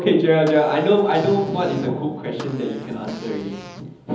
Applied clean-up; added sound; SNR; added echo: none; Fart; 18 dB; reverberation time 1.3 s.